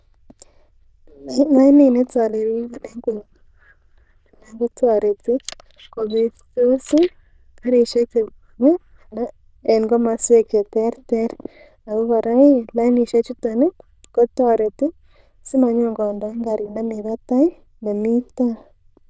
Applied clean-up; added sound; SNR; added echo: neural diffusion model UNIVERSE++.